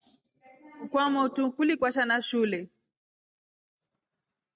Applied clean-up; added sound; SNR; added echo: neural mask model RNNoise.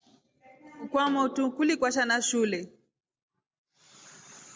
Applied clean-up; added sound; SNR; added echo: none; Snare drum; 20 dB; none.